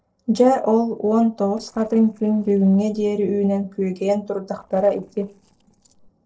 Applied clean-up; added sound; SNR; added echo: neural separator model SepFormer DNS4.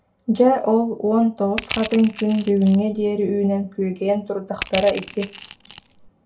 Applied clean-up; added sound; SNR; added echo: none; Crushing; 10 dB; reverberation time 0.2 s.